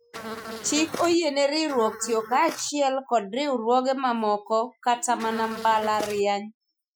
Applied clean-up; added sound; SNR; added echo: classical method Wiener filter.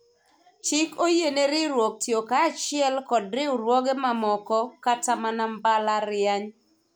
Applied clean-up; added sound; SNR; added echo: none; none; none; none.